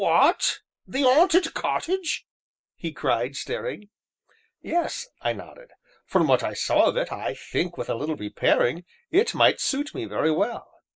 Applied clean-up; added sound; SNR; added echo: neural mask model Resemble Enhance denoiser.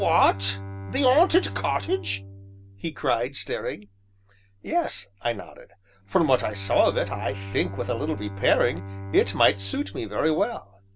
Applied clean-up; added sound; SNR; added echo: none; Bowed string instrument; 12 dB; none.